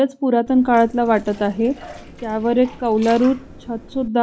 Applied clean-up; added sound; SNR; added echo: none; Liquid; 19 dB; none.